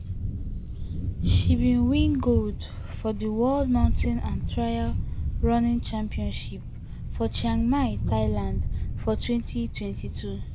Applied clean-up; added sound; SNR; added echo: none; Thunder; 0 dB; none.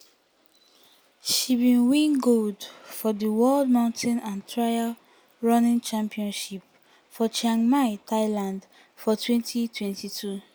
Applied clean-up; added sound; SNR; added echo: none; none; none; none.